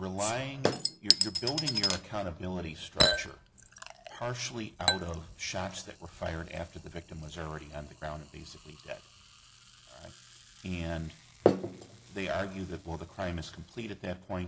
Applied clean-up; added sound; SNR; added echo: none; Chink, clink + Chink, clink / Liquid; -3 dB; none.